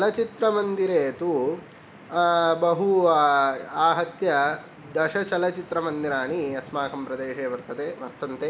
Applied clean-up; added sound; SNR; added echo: none; none; none; none.